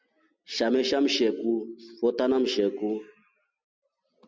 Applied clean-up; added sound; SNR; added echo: none; none; none; none.